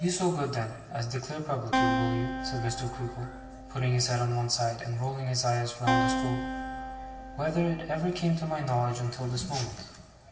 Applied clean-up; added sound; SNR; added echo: none; Acoustic guitar; 3 dB; reverberation time 1.2 s.